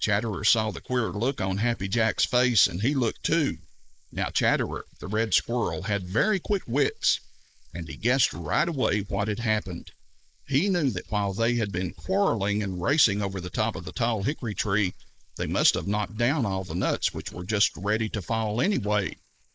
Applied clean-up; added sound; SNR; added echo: neural mask model Resemble Enhance denoiser.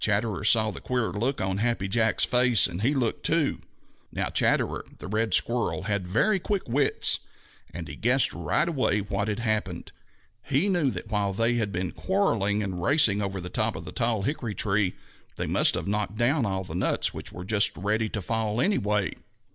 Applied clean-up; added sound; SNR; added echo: none; none; none; none.